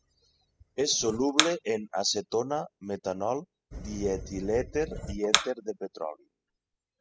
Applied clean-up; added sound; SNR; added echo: classical method spectral subtraction.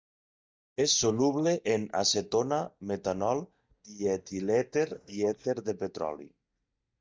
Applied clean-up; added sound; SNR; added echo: neural mask model DeepFilterNet 3.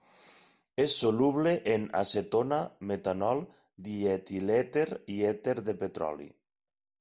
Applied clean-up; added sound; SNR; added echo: none; none; none; none.